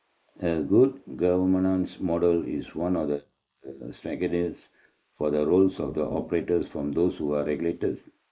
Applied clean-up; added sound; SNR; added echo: neural mask model Resemble Enhance denoiser.